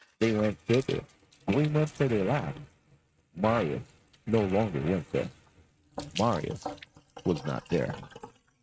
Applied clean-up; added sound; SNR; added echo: neural mask model RNNoise.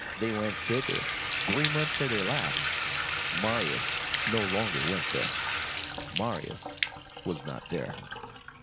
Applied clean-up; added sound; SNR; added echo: none; Bathtub (filling or washing) / Water tap, faucet; -3 dB; none.